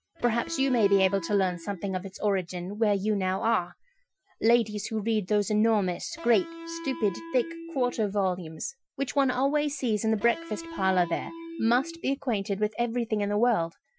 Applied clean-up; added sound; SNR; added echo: classical method Wiener filter.